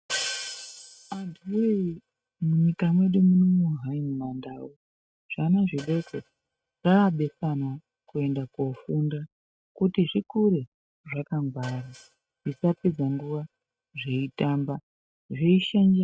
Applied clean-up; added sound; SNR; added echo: neural mask model RNNoise.